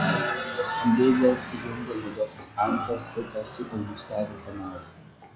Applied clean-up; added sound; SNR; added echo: classical method log-MMSE.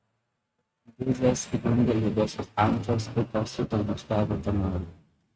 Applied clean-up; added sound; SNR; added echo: neural mask model RNNoise.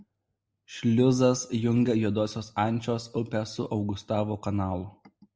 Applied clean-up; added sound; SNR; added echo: none; none; none; none.